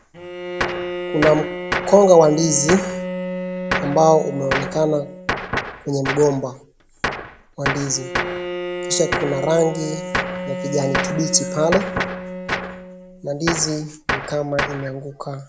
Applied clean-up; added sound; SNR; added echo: none; Bowed string instrument + Gunshot, gunfire; 5 dB; none.